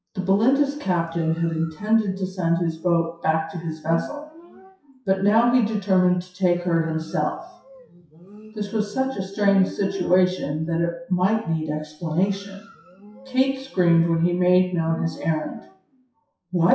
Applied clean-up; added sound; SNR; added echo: classical method WPE with log-MMSE.